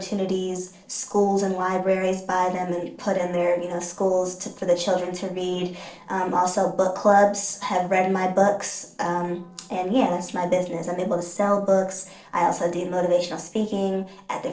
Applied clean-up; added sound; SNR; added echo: neural separator model SepFormer DNS4.